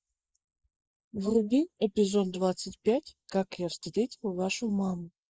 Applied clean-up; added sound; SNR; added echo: neural mask model Resemble Enhance denoiser.